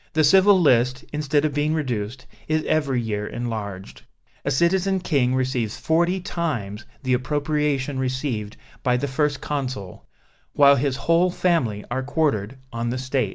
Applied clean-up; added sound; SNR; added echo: none; none; none; none.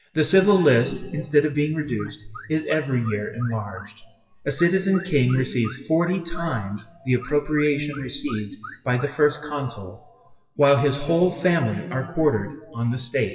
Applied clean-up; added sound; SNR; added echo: classical method WPE with log-MMSE.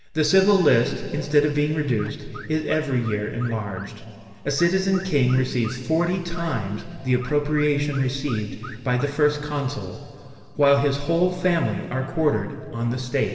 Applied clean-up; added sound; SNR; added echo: none; Alarm / Car; 19 dB; reverberation time 2.5 s.